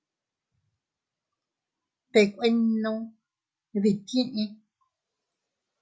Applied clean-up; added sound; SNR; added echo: none; none; none; none.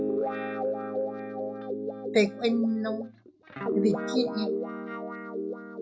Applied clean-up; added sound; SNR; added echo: none; Guitar; 0 dB; none.